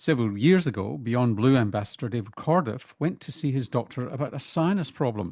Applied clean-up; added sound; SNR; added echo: none; none; none; none.